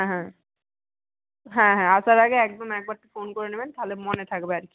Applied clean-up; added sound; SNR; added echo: none; none; none; none.